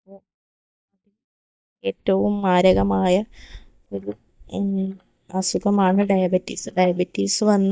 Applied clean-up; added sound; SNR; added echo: neural mask model DeepFilterNet 3.